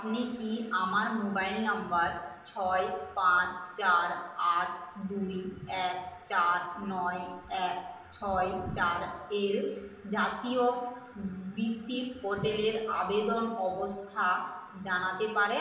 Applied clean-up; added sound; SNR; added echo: none; none; none; reverberation time 0.8 s.